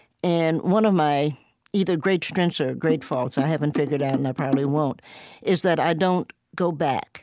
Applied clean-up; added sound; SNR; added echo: none; Drum; 7 dB; none.